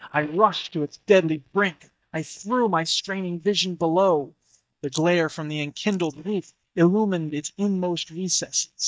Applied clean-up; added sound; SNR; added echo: neural mask model DeepFilterNet 3.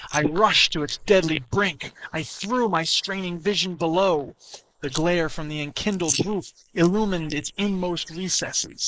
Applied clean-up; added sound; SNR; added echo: neural mask model Resemble Enhance denoiser.